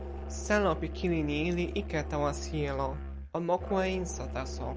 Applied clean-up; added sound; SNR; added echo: none; Musical instrument; 6 dB; none.